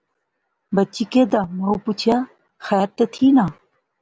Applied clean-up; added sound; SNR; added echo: none; none; none; none.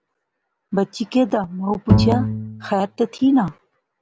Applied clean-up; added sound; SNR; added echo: none; Bowed string instrument; -1 dB; none.